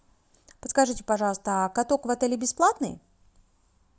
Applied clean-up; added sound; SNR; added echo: none; none; none; none.